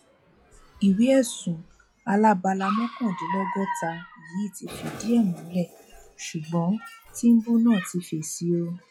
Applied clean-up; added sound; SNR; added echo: classical method log-MMSE.